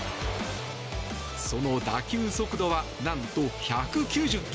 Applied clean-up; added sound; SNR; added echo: none; none; none; none.